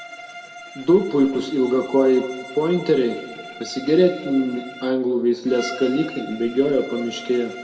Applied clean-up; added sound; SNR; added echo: none; Bowed string instrument; 16 dB; reverberation time 1.6 s.